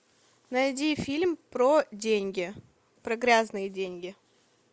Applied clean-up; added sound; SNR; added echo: none; none; none; none.